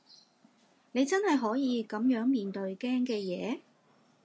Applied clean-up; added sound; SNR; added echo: none; none; none; none.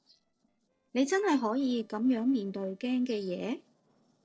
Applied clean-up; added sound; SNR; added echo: neural separator model SepFormer DNS4.